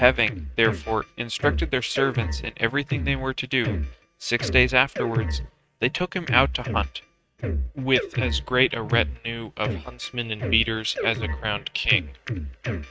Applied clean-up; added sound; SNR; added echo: neural mask model RNNoise.